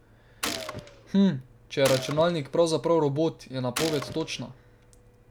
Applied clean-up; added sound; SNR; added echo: none; Gunshot, gunfire; 10 dB; none.